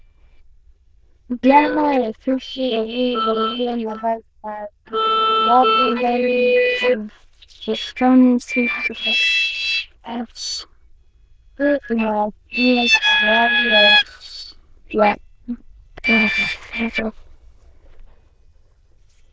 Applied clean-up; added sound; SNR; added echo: neural diffusion model UNIVERSE++.